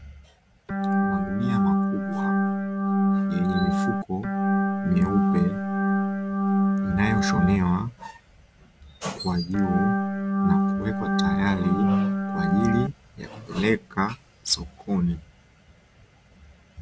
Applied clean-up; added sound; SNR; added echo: none; Organ; -5 dB; none.